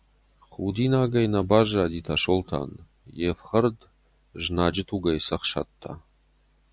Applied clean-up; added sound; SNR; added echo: none; none; none; none.